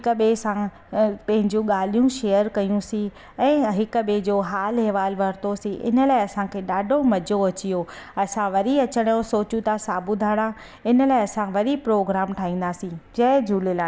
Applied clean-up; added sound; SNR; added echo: none; none; none; none.